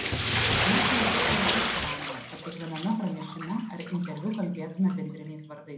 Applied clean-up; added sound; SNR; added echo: none; Bathtub (filling or washing); -2 dB; reverberation time 0.5 s.